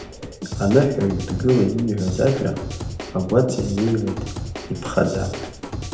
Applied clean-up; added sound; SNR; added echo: none; Drum / Drum kit; 9 dB; reverberation time 0.7 s.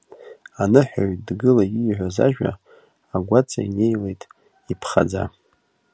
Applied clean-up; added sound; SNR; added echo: none; none; none; none.